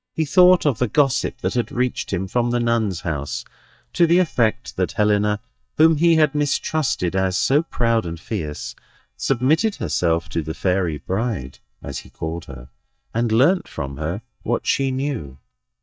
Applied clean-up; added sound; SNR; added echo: neural mask model DeepFilterNet 3.